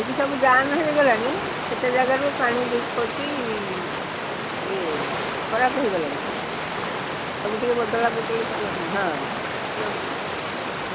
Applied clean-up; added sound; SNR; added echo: none; Water; 3 dB; none.